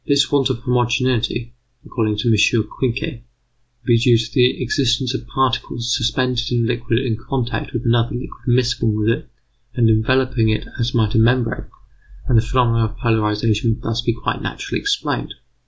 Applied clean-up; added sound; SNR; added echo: none; none; none; none.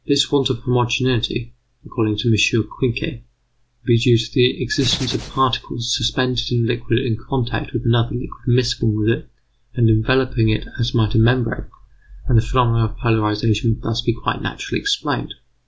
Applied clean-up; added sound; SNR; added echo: none; Hands; 12 dB; none.